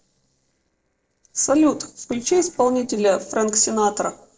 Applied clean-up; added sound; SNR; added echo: neural separator model SepFormer DNS4.